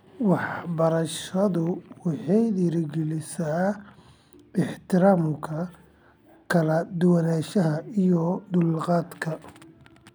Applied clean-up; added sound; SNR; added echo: none; none; none; none.